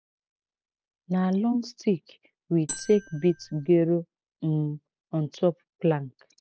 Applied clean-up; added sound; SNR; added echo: none; Marimba, xylophone; 12 dB; none.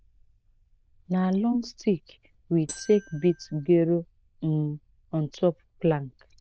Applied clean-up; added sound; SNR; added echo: neural diffusion model UNIVERSE++.